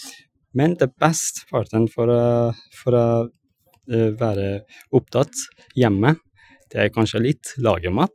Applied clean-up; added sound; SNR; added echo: classical method Wiener filter.